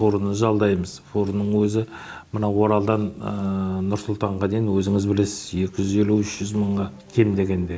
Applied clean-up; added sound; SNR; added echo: none; none; none; none.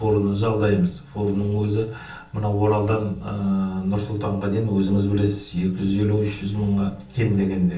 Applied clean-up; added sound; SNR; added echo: none; none; none; reverberation time 0.4 s.